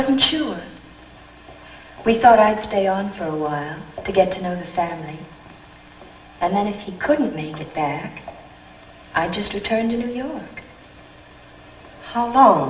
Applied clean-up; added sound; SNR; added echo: none; none; none; reverberation time 1.3 s.